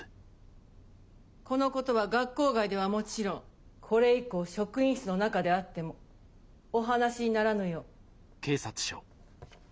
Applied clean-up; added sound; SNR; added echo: none; none; none; none.